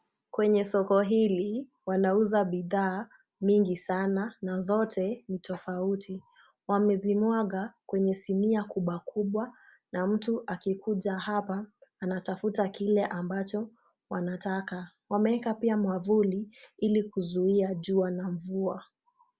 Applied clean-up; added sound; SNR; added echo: none; none; none; none.